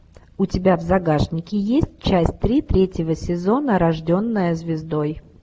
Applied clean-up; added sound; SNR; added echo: none; none; none; none.